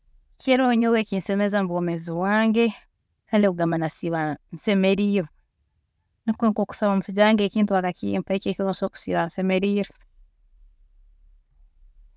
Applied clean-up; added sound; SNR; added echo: none; none; none; none.